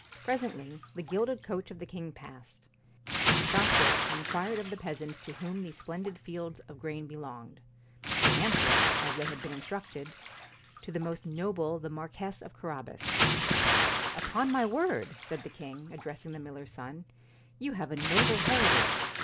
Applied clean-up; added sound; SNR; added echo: none; Bathtub (filling or washing) / Splash, splatter; -3 dB; none.